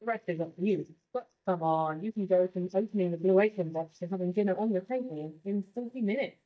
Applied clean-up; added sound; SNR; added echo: neural mask model DeepFilterNet 3.